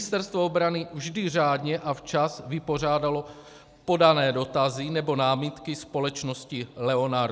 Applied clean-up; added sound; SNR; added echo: none; none; none; none.